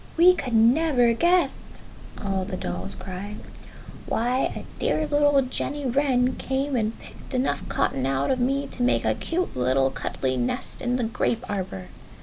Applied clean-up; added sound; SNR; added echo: none; Thunder / Rain; 9 dB; none.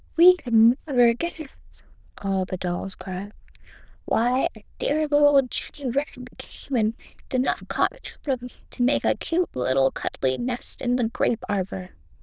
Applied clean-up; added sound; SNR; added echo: neural diffusion model UNIVERSE++.